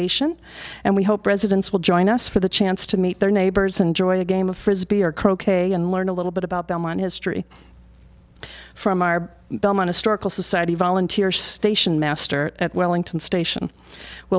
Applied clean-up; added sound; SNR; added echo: none; none; none; none.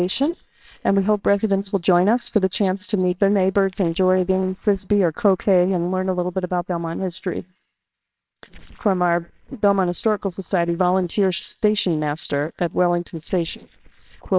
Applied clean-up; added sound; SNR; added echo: neural separator model SepFormer WHAMR!.